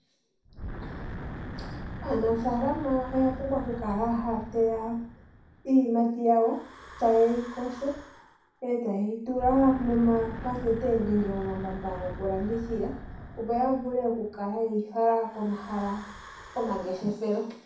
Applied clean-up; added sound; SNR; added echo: none; Wind / Breathing; 13 dB; reverberation time 0.6 s.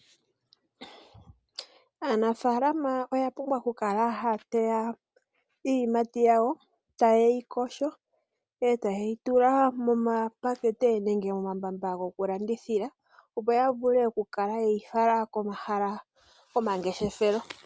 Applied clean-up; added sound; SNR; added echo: none; none; none; none.